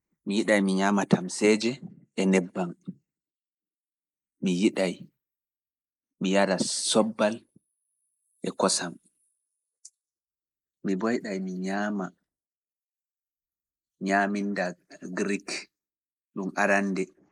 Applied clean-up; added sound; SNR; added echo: neural mask model Resemble Enhance denoiser.